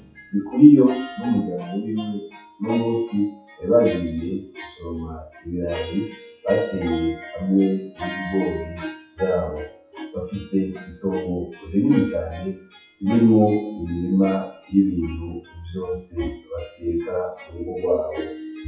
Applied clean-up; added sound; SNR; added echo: classical method WPE with log-MMSE.